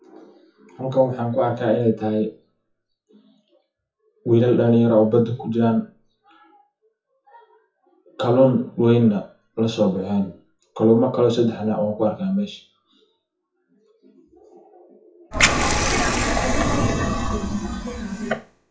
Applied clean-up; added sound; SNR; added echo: classical method WPE with log-MMSE.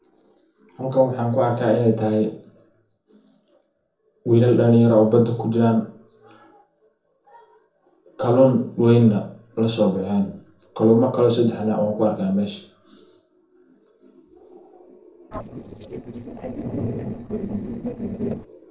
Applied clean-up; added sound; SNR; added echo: neural separator model SepFormer DNS4.